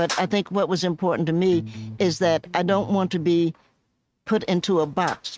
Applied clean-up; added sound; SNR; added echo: neural mask model RNNoise.